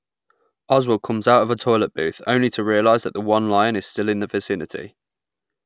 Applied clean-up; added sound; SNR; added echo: none; none; none; none.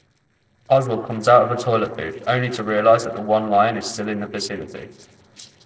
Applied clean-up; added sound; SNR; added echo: neural separator model SepFormer DNS4.